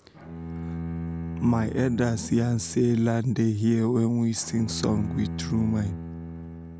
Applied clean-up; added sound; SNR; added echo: none; Bowed string instrument; 9 dB; none.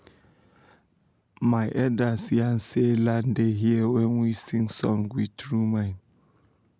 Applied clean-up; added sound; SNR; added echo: none; none; none; none.